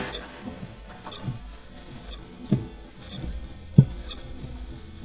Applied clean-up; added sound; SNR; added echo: neural mask model DeepFilterNet 3.